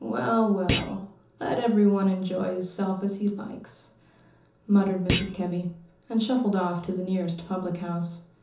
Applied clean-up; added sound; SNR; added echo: none; Thump, thud; 7 dB; reverberation time 0.6 s.